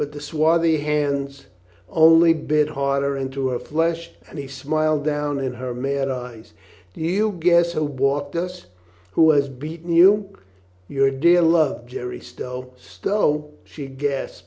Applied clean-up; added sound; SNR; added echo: none; none; none; none.